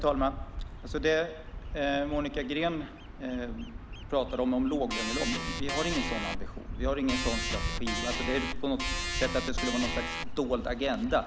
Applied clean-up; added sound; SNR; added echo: none; Organ + Bird vocalization, bird call, bird song; 3 dB; none.